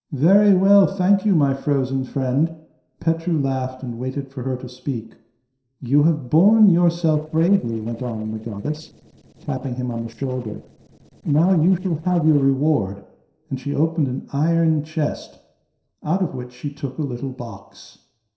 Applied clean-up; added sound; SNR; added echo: neural separator model SepFormer DNS4.